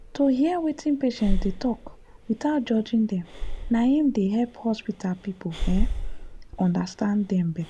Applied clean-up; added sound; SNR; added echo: none; Breathing; 6 dB; none.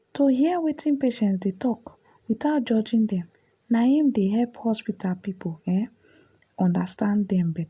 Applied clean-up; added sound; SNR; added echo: none; none; none; none.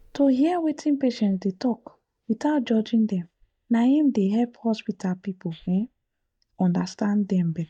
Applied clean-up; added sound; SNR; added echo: neural mask model DeepFilterNet 3.